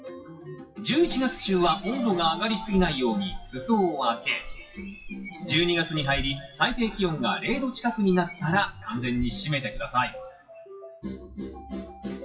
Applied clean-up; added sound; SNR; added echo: classical method WPE with log-MMSE.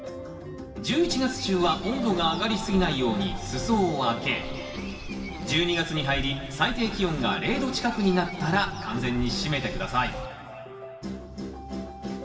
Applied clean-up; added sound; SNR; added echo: none; Walk, footsteps / Insect; 11 dB; reverberation time 2.6 s.